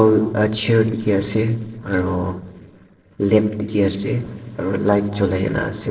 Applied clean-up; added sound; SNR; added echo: neural separator model SepFormer DNS4.